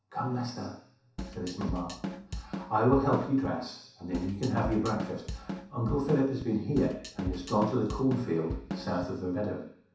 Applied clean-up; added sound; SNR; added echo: none; Drum kit; 7 dB; reverberation time 0.7 s.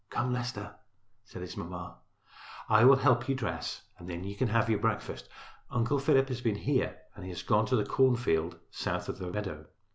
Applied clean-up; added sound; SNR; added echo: none; none; none; none.